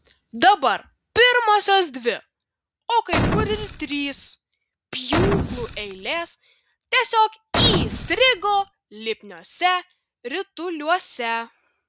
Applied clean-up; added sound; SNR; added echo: none; Boom; 2 dB; none.